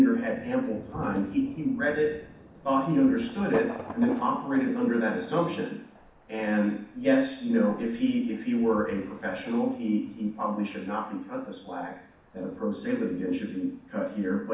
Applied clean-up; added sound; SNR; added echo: none; Thunder; 18 dB; reverberation time 0.6 s.